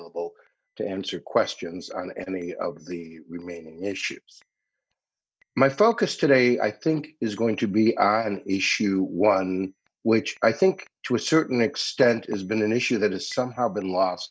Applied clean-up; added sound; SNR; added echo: neural mask model DeepFilterNet 3.